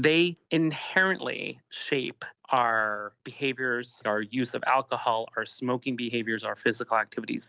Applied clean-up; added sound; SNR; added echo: none; none; none; none.